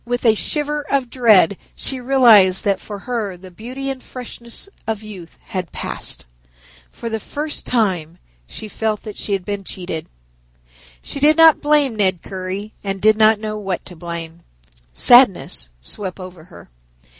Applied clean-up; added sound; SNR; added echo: none; none; none; none.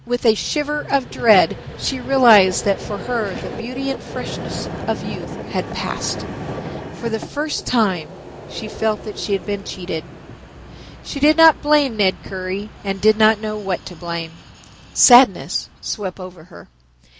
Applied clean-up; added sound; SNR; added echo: none; Vehicle; 12 dB; none.